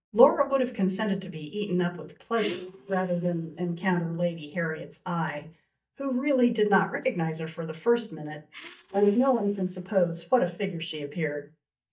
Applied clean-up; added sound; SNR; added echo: neural mask model DeepFilterNet 3.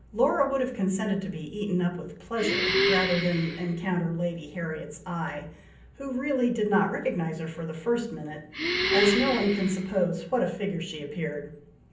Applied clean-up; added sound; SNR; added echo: none; Breathing; 1 dB; reverberation time 0.6 s.